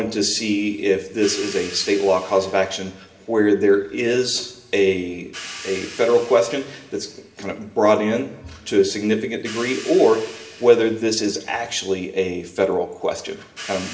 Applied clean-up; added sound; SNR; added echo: none; Hi-hat; 19 dB; reverberation time 0.8 s.